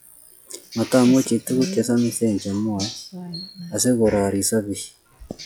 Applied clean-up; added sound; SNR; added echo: classical method log-MMSE.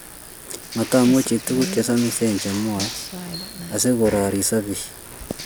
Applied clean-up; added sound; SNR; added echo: none; Rain + Crushing; 11 dB; none.